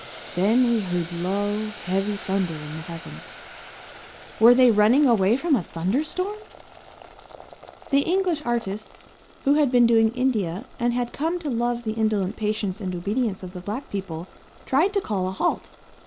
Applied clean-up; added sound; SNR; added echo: none; Boiling; 19 dB; none.